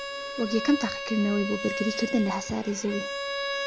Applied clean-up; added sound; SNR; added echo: none; Bowed string instrument; 5 dB; none.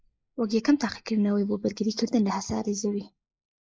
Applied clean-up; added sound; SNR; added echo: neural mask model Resemble Enhance denoiser.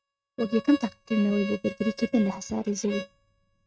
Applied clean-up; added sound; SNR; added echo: neural mask model RNNoise.